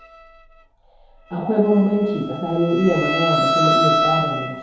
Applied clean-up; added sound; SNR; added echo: none; Bowed string instrument; 2 dB; reverberation time 0.9 s.